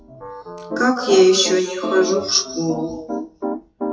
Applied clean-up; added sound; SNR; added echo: classical method WPE with log-MMSE.